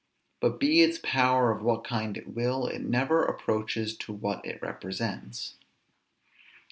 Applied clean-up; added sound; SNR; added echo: none; none; none; none.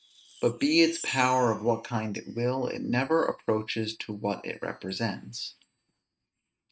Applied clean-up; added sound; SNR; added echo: neural mask model RNNoise.